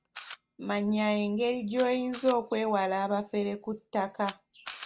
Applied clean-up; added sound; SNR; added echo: none; Camera; 15 dB; none.